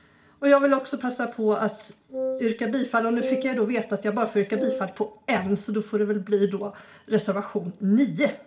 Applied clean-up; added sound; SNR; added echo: none; Wind instrument, woodwind instrument; 6 dB; reverberation time 0.4 s.